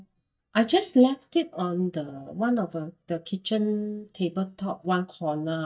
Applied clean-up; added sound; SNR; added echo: neural mask model DeepFilterNet 3.